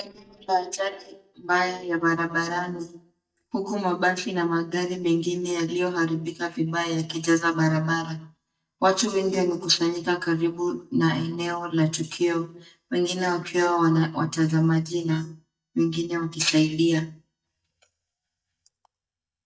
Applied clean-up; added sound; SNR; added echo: neural mask model DeepFilterNet 3.